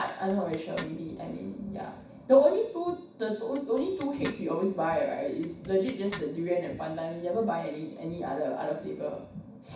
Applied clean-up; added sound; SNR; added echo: none; Zipper (clothing); 17 dB; reverberation time 0.6 s.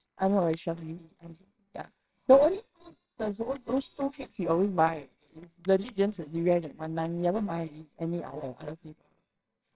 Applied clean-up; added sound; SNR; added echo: neural separator model SepFormer WHAMR!.